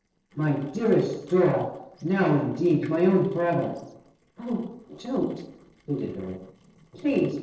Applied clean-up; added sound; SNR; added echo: neural separator model SepFormer DNS4.